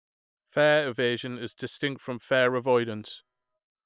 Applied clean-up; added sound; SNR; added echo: neural separator model SepFormer WHAM!.